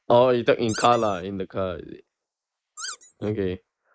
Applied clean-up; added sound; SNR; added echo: neural mask model Resemble Enhance denoiser.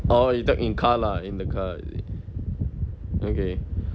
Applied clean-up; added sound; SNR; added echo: none; none; none; none.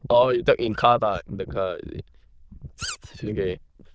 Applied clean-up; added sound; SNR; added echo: neural diffusion model UNIVERSE++.